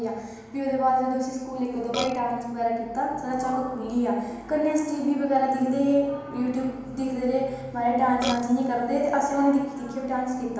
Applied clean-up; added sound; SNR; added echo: none; Burping, eructation; 6 dB; reverberation time 1.0 s.